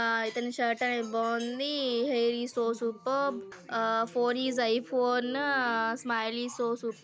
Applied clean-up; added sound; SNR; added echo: none; none; none; none.